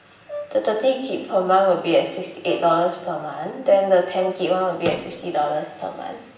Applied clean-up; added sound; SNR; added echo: none; Brass instrument; 17 dB; reverberation time 0.8 s.